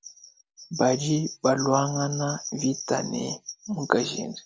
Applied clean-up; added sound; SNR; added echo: none; none; none; none.